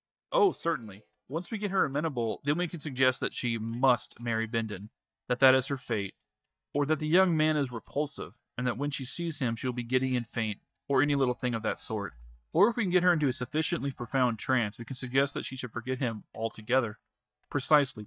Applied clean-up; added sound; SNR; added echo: neural mask model DeepFilterNet 3.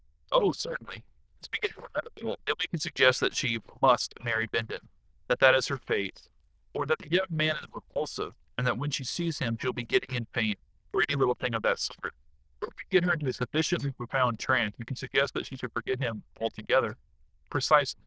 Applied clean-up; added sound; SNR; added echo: neural diffusion model UNIVERSE++.